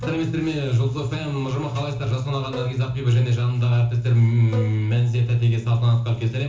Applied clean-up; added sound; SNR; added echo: none; Bowed string instrument; 19 dB; reverberation time 0.8 s.